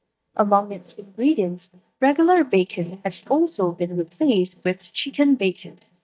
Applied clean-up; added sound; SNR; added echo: neural mask model DeepFilterNet 3.